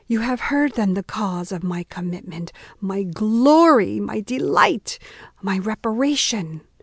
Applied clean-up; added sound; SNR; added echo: none; none; none; none.